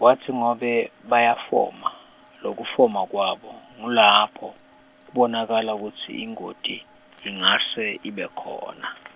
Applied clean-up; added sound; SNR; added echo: none; none; none; none.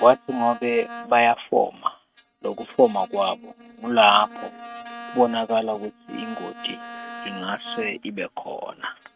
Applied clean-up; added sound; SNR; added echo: neural mask model RNNoise.